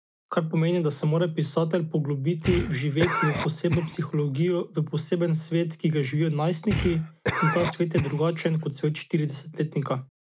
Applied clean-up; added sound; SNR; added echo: none; Cough; 6 dB; none.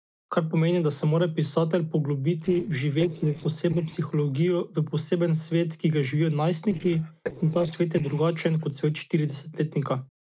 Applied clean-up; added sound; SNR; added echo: neural separator model SepFormer DNS4.